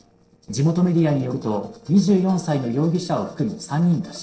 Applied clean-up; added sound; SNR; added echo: neural separator model SepFormer DNS4.